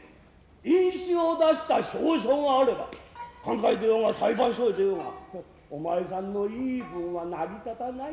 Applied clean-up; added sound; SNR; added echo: none; none; none; none.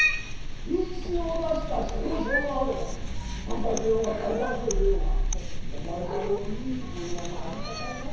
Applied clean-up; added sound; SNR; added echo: none; Cat; -3 dB; reverberation time 0.7 s.